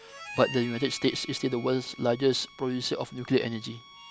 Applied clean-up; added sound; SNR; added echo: none; Harmonica; 16 dB; none.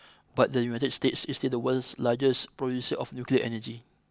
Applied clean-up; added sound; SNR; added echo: none; none; none; none.